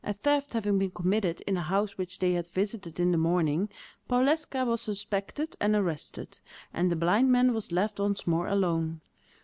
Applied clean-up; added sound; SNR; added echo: none; none; none; none.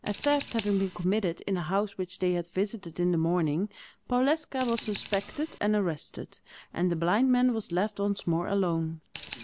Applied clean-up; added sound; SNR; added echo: none; Scissors; 8 dB; none.